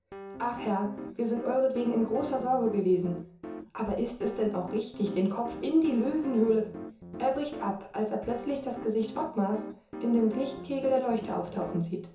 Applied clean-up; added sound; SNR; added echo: none; Piano; 12 dB; reverberation time 0.6 s.